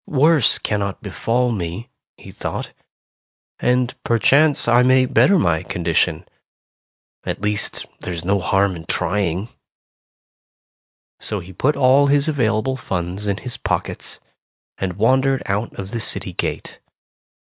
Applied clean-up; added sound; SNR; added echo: none; none; none; none.